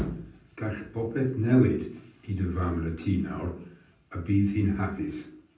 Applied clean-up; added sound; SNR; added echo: none; none; none; reverberation time 0.6 s.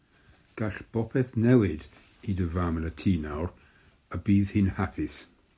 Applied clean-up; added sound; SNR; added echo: none; none; none; none.